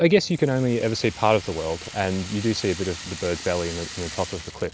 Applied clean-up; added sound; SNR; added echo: none; Rattle (instrument); 14 dB; none.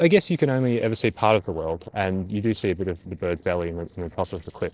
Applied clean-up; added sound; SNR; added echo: neural separator model SepFormer DNS4.